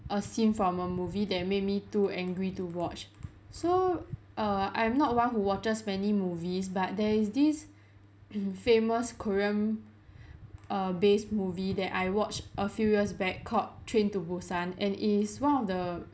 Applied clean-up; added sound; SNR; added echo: none; none; none; none.